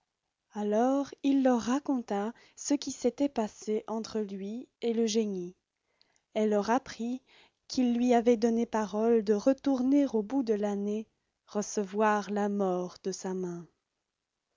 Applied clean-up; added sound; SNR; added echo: none; none; none; none.